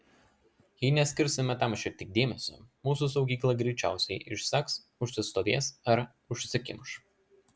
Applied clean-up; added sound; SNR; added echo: none; none; none; none.